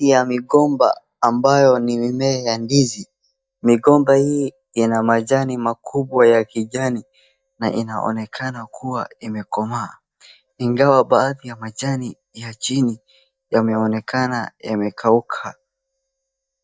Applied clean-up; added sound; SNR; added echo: neural mask model DeepFilterNet 3.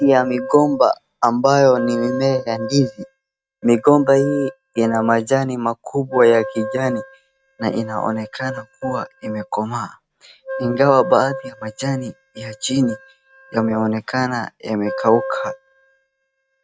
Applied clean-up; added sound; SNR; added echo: neural mask model RNNoise.